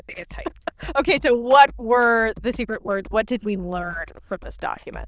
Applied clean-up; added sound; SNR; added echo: neural diffusion model UNIVERSE++.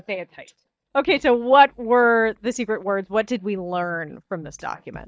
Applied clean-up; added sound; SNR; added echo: neural mask model DeepFilterNet 3.